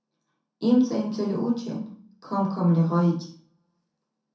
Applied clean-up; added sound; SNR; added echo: none; none; none; reverberation time 0.5 s.